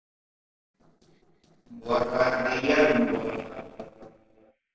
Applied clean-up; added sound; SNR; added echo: neural separator model SepFormer DNS4.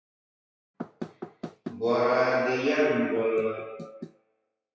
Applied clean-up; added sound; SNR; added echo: classical method WPE with log-MMSE.